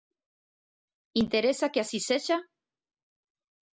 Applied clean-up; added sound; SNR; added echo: none; none; none; none.